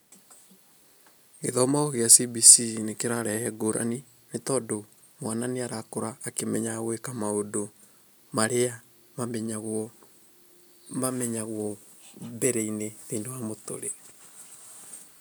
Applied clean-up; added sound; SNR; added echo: none; none; none; none.